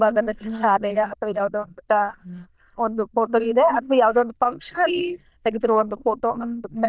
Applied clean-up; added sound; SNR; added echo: neural diffusion model UNIVERSE++.